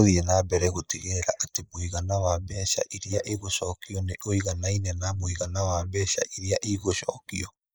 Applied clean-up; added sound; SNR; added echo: neural mask model Resemble Enhance denoiser.